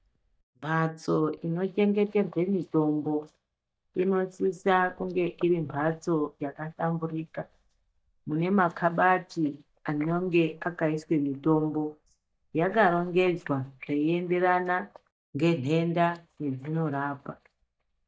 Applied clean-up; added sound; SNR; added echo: neural mask model DeepFilterNet 3.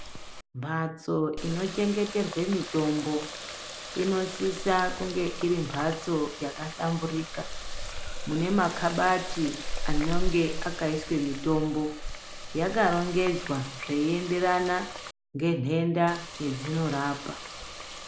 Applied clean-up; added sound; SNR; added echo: none; Water tap, faucet; 6 dB; none.